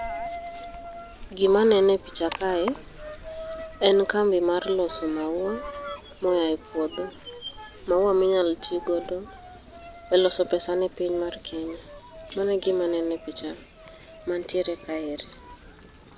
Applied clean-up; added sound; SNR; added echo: none; Coin (dropping); 14 dB; none.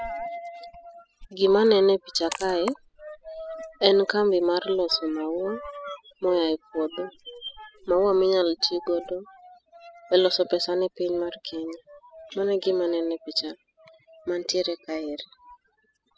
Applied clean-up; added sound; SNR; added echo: classical method spectral subtraction.